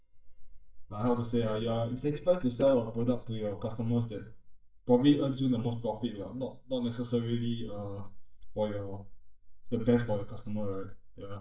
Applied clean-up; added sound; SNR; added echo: neural mask model DeepFilterNet 3.